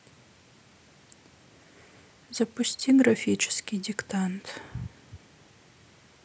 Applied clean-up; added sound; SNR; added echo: none; none; none; none.